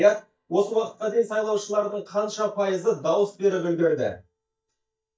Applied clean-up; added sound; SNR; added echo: neural mask model DeepFilterNet 3.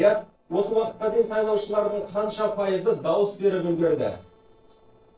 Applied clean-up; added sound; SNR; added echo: neural separator model SepFormer DNS4.